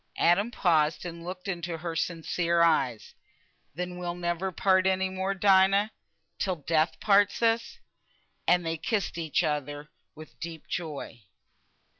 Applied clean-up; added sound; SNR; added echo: none; none; none; none.